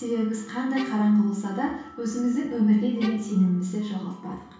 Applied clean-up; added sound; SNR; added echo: none; Bowed string instrument; 20 dB; reverberation time 0.6 s.